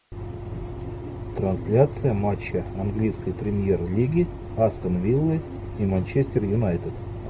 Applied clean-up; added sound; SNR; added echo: none; none; none; none.